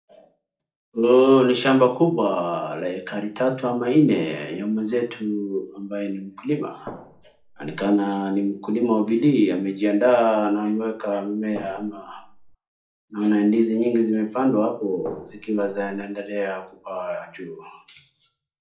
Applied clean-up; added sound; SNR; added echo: neural separator model SepFormer DNS4.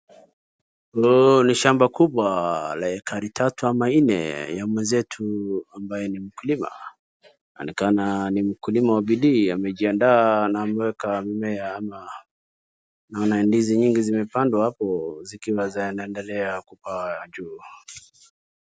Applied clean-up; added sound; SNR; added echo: none; none; none; none.